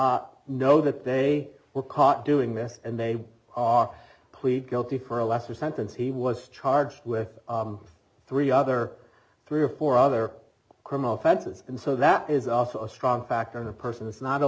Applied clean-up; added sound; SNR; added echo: none; none; none; none.